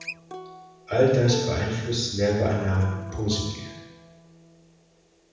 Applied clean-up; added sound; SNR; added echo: none; Acoustic guitar; 13 dB; reverberation time 1.1 s.